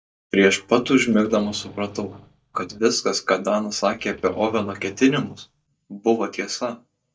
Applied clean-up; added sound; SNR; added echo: neural mask model DeepFilterNet 3.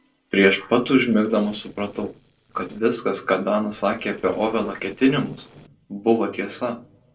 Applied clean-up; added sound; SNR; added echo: neural separator model SepFormer DNS4.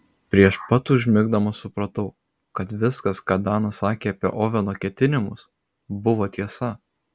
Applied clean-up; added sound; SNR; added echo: none; none; none; none.